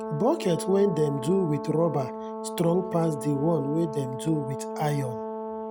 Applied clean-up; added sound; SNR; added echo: none; Brass instrument; 7 dB; none.